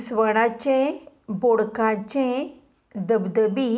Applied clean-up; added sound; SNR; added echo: none; none; none; none.